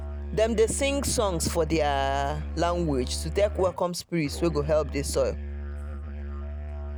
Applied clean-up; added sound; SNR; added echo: none; Musical instrument; 6 dB; none.